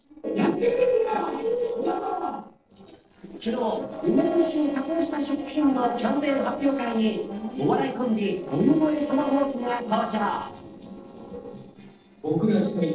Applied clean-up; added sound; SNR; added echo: neural separator model SepFormer DNS4.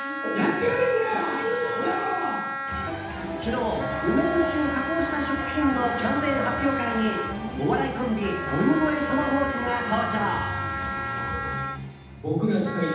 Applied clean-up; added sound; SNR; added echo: none; Wind instrument, woodwind instrument; 6 dB; reverberation time 0.8 s.